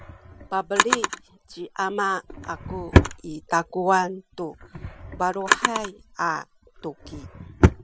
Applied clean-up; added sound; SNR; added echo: none; Drawer open or close; -3 dB; none.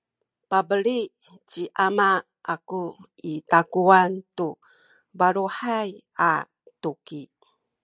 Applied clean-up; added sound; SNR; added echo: none; none; none; none.